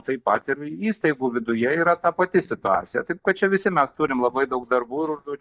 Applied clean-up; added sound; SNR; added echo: neural mask model DeepFilterNet 3.